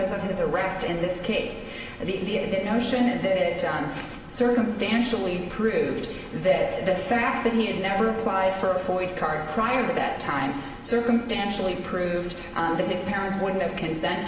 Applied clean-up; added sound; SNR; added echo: none; none; none; reverberation time 1.1 s.